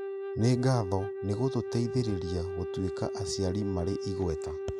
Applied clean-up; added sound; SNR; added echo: none; Wind instrument, woodwind instrument; 5 dB; none.